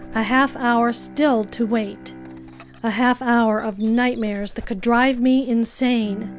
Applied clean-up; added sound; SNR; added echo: none; Bowed string instrument + Dog; 17 dB; none.